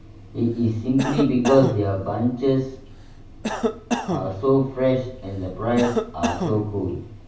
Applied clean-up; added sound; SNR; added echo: none; Cough; 6 dB; reverberation time 0.3 s.